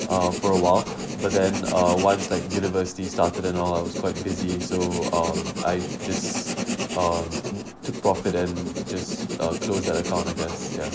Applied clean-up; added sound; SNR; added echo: none; Writing; 5 dB; none.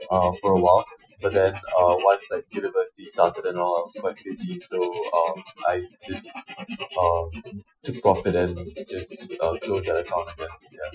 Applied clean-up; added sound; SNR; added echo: classical method Wiener filter.